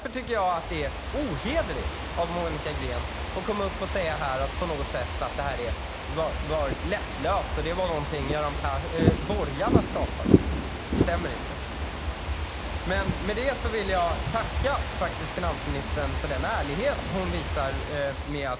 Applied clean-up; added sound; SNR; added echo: none; Fireworks / Ocean; -1 dB; none.